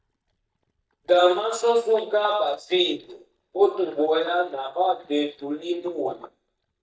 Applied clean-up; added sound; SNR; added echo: neural mask model DeepFilterNet 3.